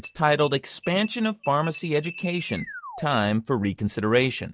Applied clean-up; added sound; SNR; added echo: classical method log-MMSE.